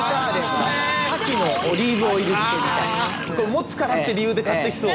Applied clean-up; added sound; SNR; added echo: none; Water tap, faucet; 8 dB; none.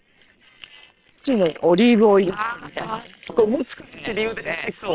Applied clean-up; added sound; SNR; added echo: neural separator model SepFormer WHAM!.